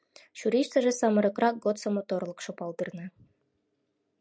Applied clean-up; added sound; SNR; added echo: none; none; none; none.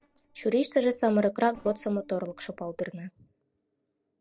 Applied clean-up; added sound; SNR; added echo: neural separator model SepFormer DNS4.